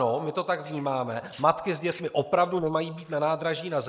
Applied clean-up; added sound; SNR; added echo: neural mask model Resemble Enhance denoiser.